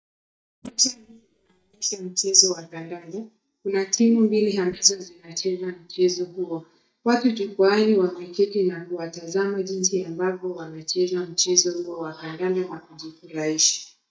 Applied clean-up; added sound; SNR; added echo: neural mask model DeepFilterNet 3.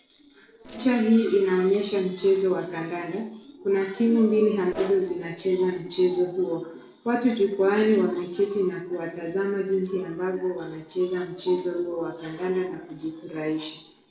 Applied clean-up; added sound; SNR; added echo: neural separator model SepFormer DNS4.